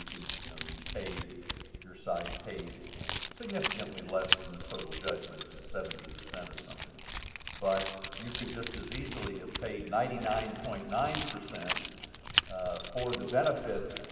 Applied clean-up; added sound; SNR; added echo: none; Keys jangling; -3 dB; reverberation time 2.3 s.